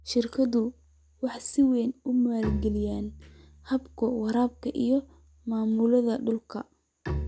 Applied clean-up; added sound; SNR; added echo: none; Bowed string instrument; 13 dB; none.